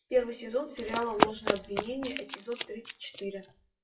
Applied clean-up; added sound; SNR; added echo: classical method WPE with log-MMSE.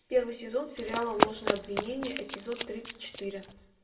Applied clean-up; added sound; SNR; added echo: none; Run; -1 dB; reverberation time 0.5 s.